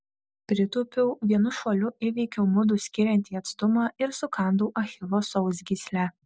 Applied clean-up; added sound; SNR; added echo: none; none; none; none.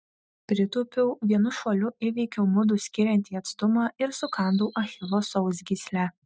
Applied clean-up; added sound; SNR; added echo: neural mask model RNNoise.